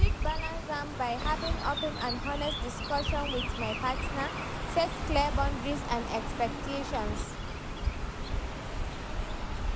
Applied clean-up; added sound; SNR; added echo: none; Chirp, tweet; -2 dB; none.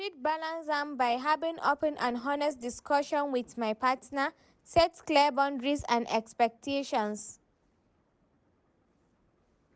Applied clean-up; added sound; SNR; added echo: none; none; none; none.